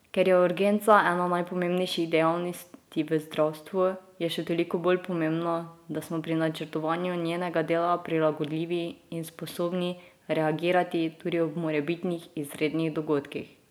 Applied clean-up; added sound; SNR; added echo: none; none; none; none.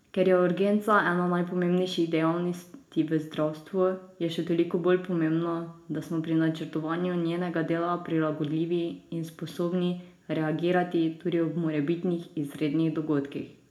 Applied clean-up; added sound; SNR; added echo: none; none; none; reverberation time 0.4 s.